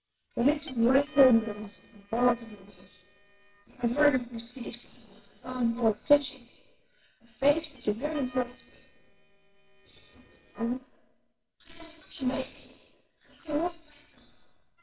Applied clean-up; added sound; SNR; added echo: neural separator model SepFormer WHAMR!.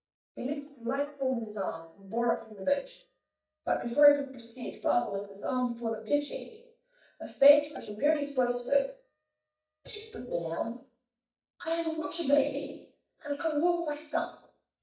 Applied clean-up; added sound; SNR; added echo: neural mask model DeepFilterNet 3.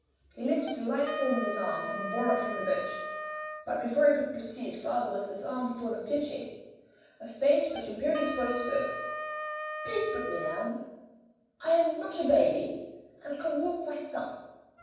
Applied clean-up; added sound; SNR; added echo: none; Wind instrument, woodwind instrument; 9 dB; reverberation time 1.2 s.